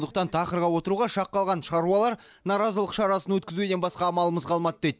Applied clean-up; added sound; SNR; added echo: none; none; none; none.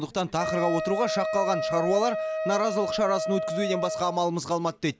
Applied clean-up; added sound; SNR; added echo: none; Wind instrument, woodwind instrument; 3 dB; none.